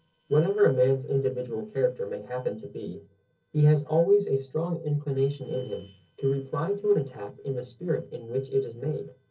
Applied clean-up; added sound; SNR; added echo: neural separator model SepFormer DNS4.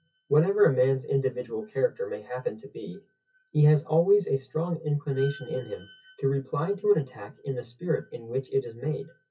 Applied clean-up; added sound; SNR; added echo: classical method WPE with log-MMSE.